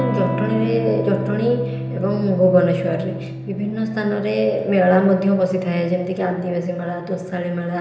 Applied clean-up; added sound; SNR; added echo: none; Electric guitar / Strum; 8 dB; reverberation time 0.9 s.